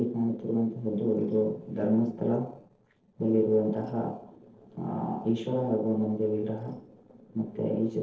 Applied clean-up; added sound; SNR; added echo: neural separator model SepFormer DNS4.